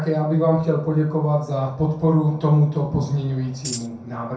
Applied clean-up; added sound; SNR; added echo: none; Tambourine; 12 dB; reverberation time 0.5 s.